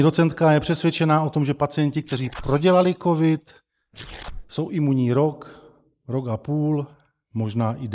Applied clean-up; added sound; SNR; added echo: neural mask model Resemble Enhance denoiser.